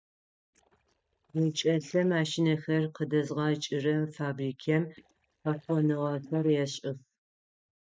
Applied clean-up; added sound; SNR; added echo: neural mask model DeepFilterNet 3.